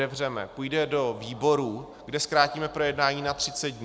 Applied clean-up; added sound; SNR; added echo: none; none; none; none.